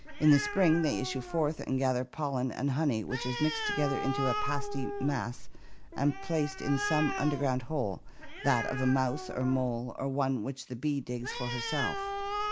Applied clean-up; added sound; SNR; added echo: none; Animal; 6 dB; none.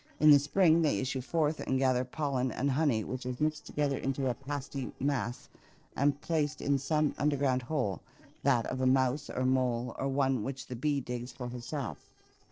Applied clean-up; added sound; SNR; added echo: neural separator model SepFormer DNS4.